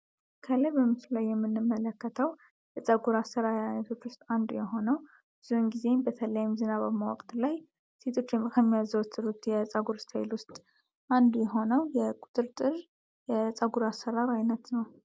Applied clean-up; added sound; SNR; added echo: none; none; none; none.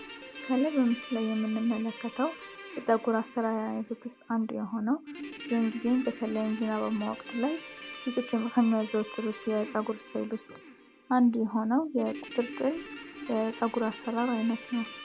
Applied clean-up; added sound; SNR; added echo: none; Guitar; 14 dB; none.